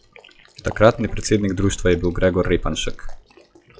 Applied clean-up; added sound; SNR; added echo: classical method log-MMSE.